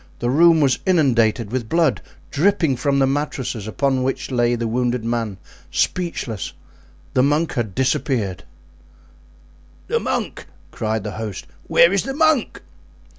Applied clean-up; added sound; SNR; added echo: none; none; none; none.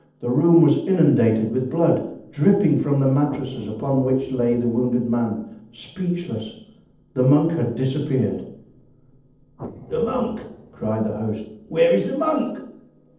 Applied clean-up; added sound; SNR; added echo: neural separator model SepFormer DNS4.